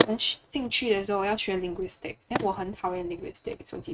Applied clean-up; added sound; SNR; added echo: neural mask model RNNoise.